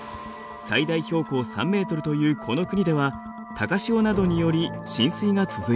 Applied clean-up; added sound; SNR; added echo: none; none; none; none.